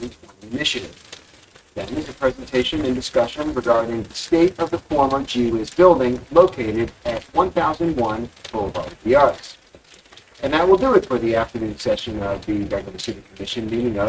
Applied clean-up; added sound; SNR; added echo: neural mask model RNNoise.